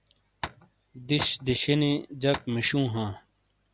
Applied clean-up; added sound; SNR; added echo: none; Tap; 11 dB; none.